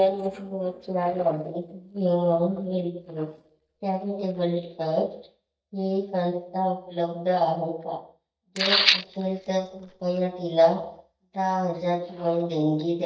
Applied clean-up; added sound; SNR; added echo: neural mask model DeepFilterNet 3.